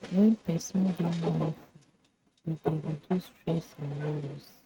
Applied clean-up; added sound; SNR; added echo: neural mask model RNNoise.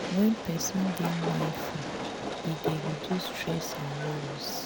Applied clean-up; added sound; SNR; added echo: none; Train; 3 dB; none.